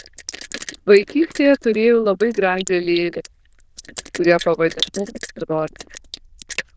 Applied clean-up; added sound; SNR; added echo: neural diffusion model UNIVERSE++.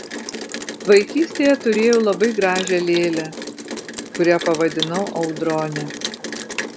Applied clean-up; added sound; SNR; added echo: none; Rain; 10 dB; none.